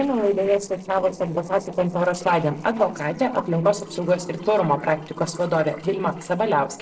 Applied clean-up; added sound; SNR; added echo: neural separator model SepFormer DNS4.